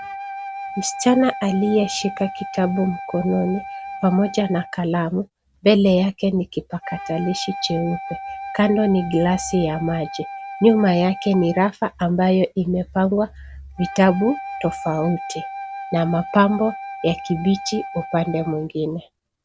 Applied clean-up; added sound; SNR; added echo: none; Wind instrument, woodwind instrument; 12 dB; none.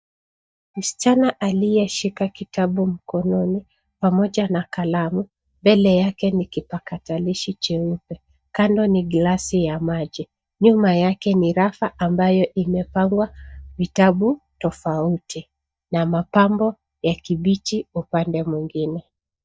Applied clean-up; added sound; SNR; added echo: neural mask model DeepFilterNet 3.